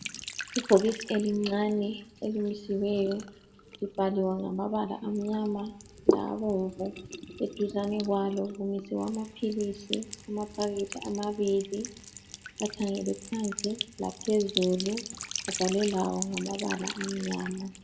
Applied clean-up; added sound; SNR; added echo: none; Trickle, dribble / Sink (filling or washing); 8 dB; reverberation time 0.6 s.